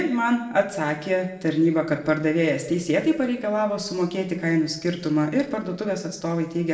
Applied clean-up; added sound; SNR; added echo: none; none; none; reverberation time 0.8 s.